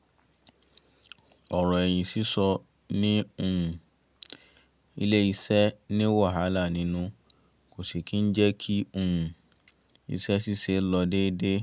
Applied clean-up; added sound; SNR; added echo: none; none; none; none.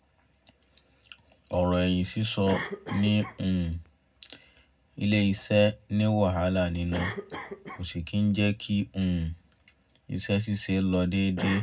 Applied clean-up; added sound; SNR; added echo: none; Cough; 15 dB; reverberation time 0.3 s.